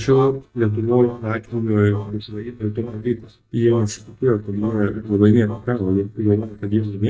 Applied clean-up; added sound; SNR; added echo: neural mask model DeepFilterNet 3.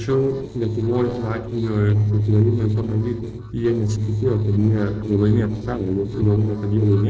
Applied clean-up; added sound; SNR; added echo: neural separator model SepFormer DNS4.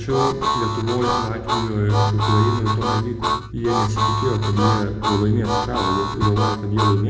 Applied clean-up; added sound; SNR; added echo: none; Harmonica; 3 dB; reverberation time 0.3 s.